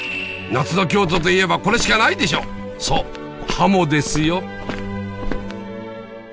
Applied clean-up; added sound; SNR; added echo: none; Walk, footsteps; 8 dB; none.